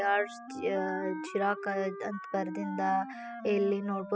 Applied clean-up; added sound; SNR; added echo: classical method spectral subtraction.